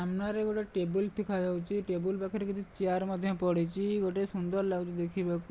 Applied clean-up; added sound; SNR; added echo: none; none; none; none.